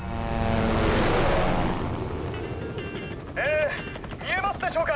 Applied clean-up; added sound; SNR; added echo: none; Electric guitar; 18 dB; none.